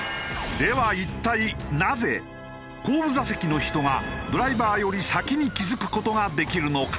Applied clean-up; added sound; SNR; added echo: none; none; none; none.